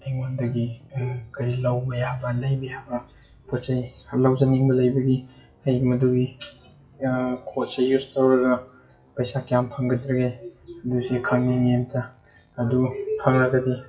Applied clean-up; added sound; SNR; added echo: classical method WPE with log-MMSE.